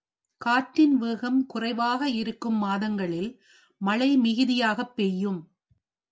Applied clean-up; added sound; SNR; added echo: none; none; none; none.